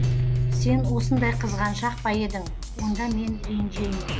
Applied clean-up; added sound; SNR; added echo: none; Drum kit + Guitar; -2 dB; none.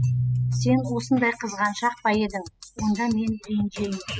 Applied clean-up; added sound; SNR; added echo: classical method spectral subtraction.